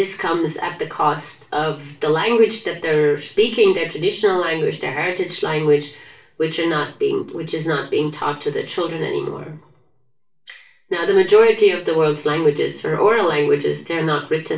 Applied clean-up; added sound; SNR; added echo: none; none; none; reverberation time 0.3 s.